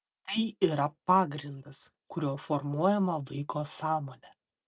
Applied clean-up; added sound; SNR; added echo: none; none; none; none.